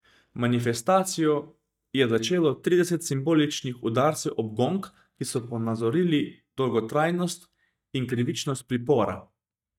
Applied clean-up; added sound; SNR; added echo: neural mask model DeepFilterNet 3.